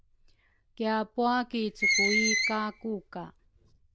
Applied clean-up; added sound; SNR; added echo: neural diffusion model UNIVERSE++.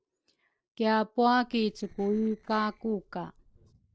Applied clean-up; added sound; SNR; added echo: neural separator model SepFormer DNS4.